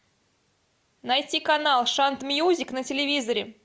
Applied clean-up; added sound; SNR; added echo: none; none; none; none.